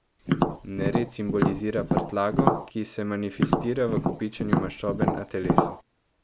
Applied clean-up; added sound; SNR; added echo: none; Tap; -4 dB; none.